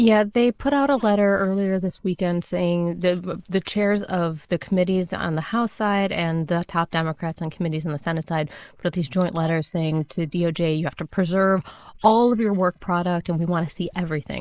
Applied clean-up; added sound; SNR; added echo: neural mask model Resemble Enhance denoiser.